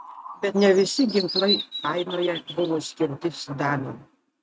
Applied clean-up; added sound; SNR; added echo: neural mask model RNNoise.